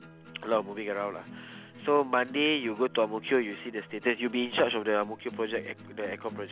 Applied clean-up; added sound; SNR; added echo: none; Acoustic guitar; 17 dB; none.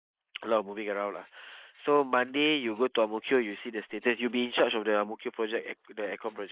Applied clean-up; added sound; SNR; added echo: neural mask model Resemble Enhance denoiser.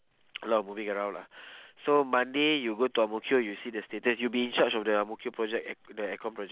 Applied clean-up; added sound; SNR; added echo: none; none; none; none.